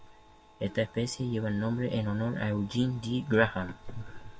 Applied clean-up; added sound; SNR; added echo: none; none; none; none.